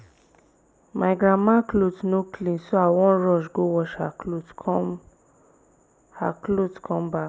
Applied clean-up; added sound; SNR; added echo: none; none; none; none.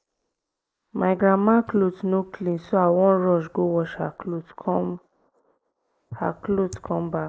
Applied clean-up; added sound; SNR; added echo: neural mask model Resemble Enhance denoiser.